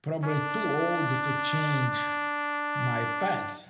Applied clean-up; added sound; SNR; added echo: none; Trumpet; -1 dB; reverberation time 0.8 s.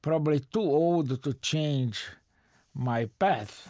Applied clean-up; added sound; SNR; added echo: none; none; none; none.